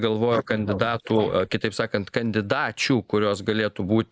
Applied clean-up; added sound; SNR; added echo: neural mask model Resemble Enhance denoiser.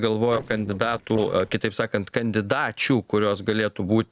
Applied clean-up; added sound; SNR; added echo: neural separator model SepFormer DNS4.